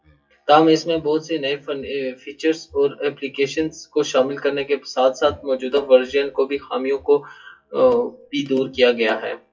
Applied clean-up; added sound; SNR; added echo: classical method WPE with log-MMSE.